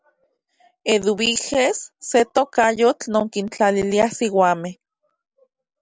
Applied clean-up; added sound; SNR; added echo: none; none; none; none.